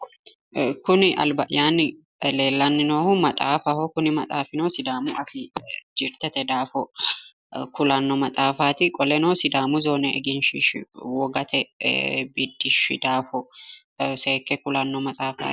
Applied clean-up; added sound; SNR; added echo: none; none; none; none.